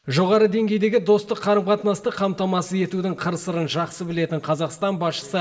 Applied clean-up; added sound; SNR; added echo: none; none; none; reverberation time 1.2 s.